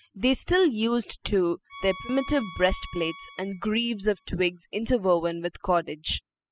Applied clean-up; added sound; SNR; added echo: classical method spectral subtraction.